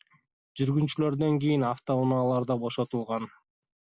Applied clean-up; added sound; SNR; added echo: none; none; none; none.